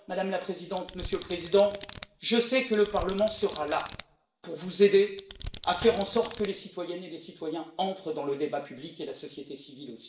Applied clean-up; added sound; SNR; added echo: none; Domestic sounds, home sounds; 14 dB; reverberation time 0.5 s.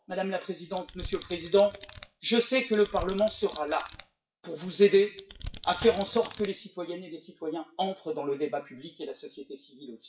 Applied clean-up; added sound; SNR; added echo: classical method WPE with log-MMSE.